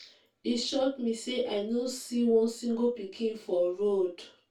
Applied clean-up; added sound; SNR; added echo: none; none; none; reverberation time 0.2 s.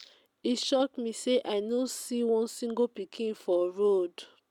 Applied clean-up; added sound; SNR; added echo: none; none; none; none.